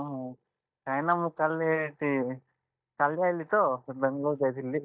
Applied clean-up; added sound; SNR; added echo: neural mask model DeepFilterNet 3.